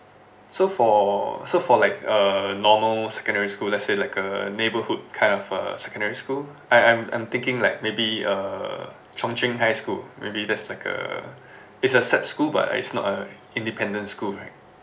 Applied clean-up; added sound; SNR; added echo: none; none; none; none.